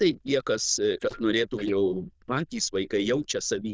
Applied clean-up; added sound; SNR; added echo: neural diffusion model UNIVERSE++.